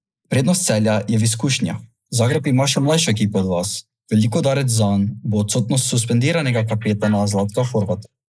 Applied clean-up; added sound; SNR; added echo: neural mask model Resemble Enhance denoiser.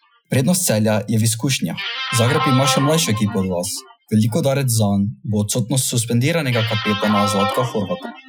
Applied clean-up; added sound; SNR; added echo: classical method Wiener filter.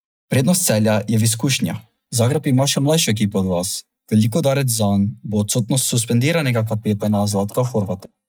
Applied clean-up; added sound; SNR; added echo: neural mask model DeepFilterNet 3.